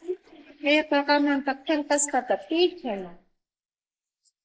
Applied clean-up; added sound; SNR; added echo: neural mask model Resemble Enhance denoiser.